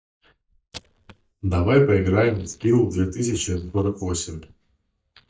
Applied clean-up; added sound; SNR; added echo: neural mask model DeepFilterNet 3.